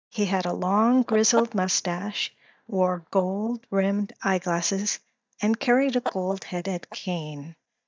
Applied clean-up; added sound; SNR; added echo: neural mask model DeepFilterNet 3.